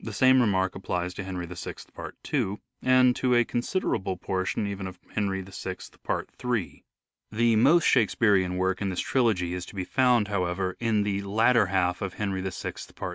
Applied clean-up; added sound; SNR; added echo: none; none; none; none.